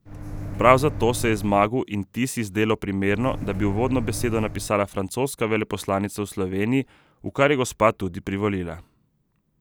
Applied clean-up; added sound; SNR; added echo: none; Microwave oven; 8 dB; none.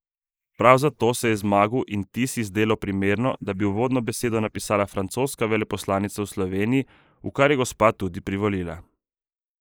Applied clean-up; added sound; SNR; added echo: neural mask model Resemble Enhance denoiser.